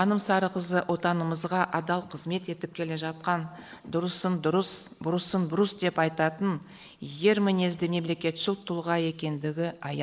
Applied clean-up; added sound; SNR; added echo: neural mask model Resemble Enhance denoiser.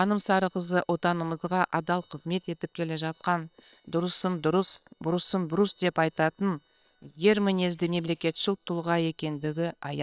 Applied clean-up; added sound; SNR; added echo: neural separator model SepFormer WHAM!.